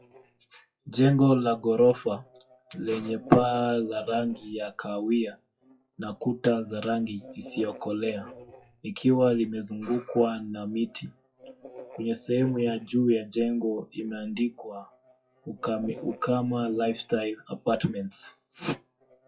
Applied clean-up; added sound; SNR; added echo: classical method WPE with log-MMSE.